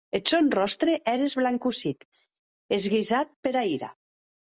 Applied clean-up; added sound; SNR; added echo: none; none; none; none.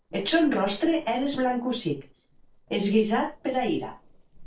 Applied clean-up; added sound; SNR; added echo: neural separator model SepFormer DNS4.